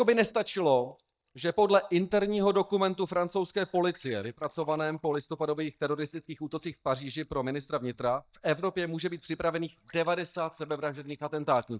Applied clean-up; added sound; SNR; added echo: neural mask model DeepFilterNet 3.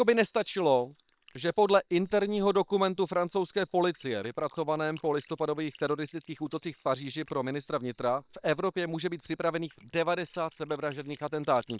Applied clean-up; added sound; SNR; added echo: neural separator model SepFormer WHAM!.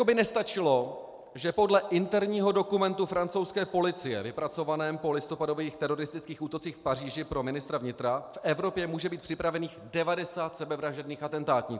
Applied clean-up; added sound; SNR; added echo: none; none; none; none.